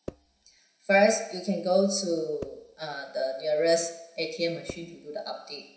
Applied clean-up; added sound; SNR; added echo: none; Percussion; 15 dB; reverberation time 0.7 s.